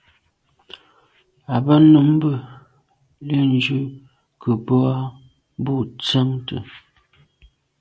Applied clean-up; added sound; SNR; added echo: none; none; none; none.